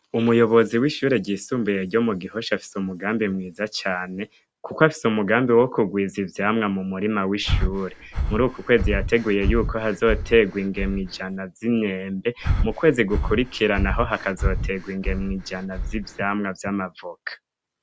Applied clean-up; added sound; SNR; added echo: none; Breathing; 3 dB; none.